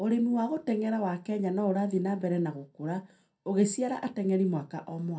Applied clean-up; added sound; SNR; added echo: none; none; none; reverberation time 0.2 s.